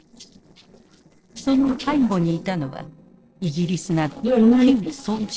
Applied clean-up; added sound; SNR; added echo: neural separator model SepFormer DNS4.